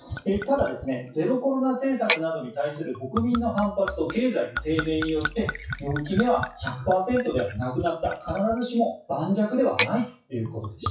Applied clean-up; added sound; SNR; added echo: classical method WPE with log-MMSE.